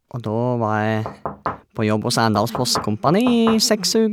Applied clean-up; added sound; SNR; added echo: none; Knock / Wood; 9 dB; none.